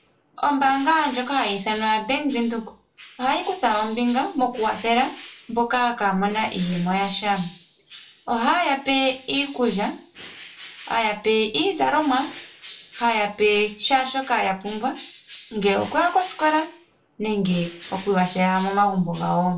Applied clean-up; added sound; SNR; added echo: none; Bird; 19 dB; reverberation time 0.2 s.